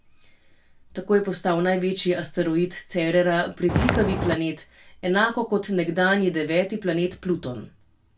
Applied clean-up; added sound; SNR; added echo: none; Walk, footsteps; -1 dB; reverberation time 0.2 s.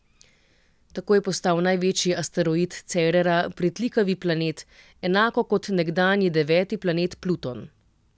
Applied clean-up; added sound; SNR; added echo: none; none; none; none.